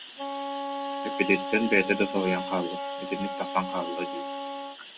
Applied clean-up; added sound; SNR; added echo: none; Wind instrument, woodwind instrument; 5 dB; none.